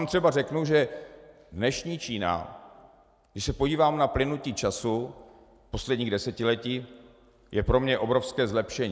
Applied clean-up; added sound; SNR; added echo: none; none; none; none.